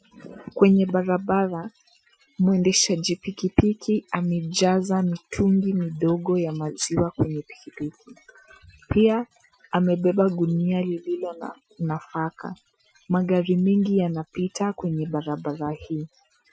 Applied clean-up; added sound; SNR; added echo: classical method Wiener filter.